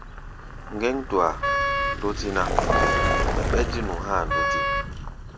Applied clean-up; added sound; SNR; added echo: none; Vehicle + Wind instrument, woodwind instrument; -4 dB; none.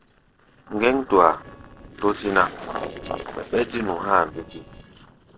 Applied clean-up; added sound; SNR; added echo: neural separator model SepFormer DNS4.